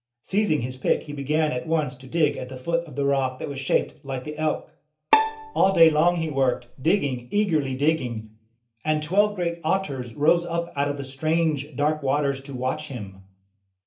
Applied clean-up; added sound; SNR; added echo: none; Bowed string instrument; 4 dB; reverberation time 0.3 s.